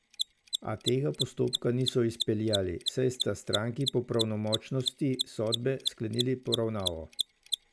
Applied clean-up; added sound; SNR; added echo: none; Mechanisms; 5 dB; none.